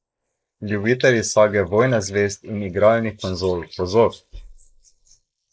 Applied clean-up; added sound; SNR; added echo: neural mask model Resemble Enhance denoiser.